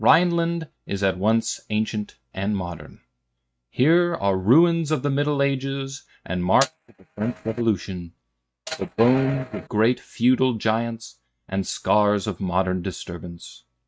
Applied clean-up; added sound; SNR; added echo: neural mask model RNNoise.